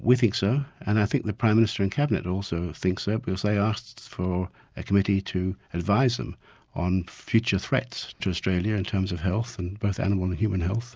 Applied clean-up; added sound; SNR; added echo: none; none; none; none.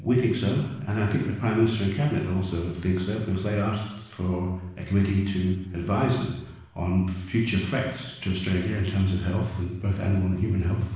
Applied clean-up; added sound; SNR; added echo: none; none; none; reverberation time 0.9 s.